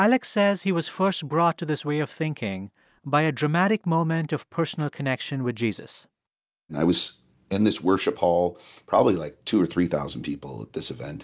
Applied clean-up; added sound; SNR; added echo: none; Tambourine; 19 dB; none.